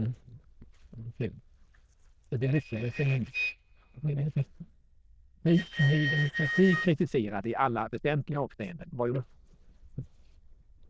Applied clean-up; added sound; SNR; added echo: neural diffusion model UNIVERSE++.